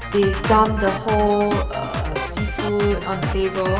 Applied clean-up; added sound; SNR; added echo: none; Drum kit; 4 dB; reverberation time 2.3 s.